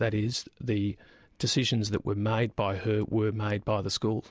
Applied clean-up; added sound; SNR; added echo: none; none; none; none.